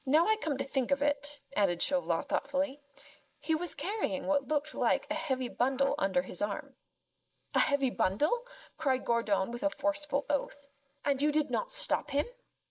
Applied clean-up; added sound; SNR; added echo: neural mask model Resemble Enhance denoiser.